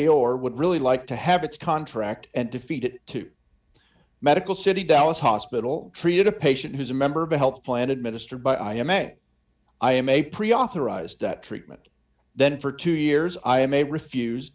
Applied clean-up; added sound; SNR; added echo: none; none; none; none.